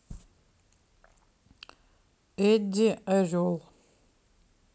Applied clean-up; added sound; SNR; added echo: none; none; none; none.